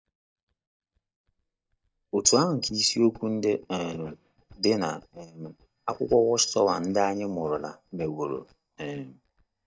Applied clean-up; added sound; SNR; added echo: neural mask model DeepFilterNet 3.